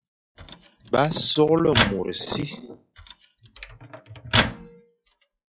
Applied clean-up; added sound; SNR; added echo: classical method log-MMSE.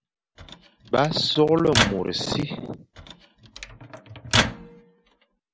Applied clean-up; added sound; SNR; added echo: none; Microwave oven; 2 dB; none.